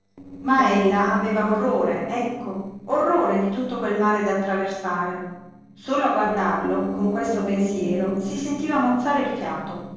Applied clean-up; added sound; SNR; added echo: neural separator model SepFormer DNS4.